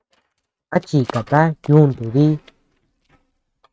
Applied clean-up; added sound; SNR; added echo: neural mask model RNNoise.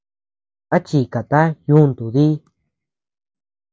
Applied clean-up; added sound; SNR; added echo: none; none; none; none.